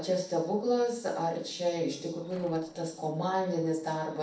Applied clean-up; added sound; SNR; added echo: neural separator model SepFormer DNS4.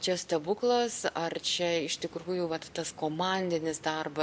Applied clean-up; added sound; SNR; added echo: none; none; none; none.